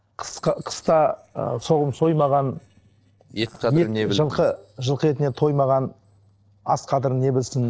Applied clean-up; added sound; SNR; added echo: neural separator model SepFormer DNS4.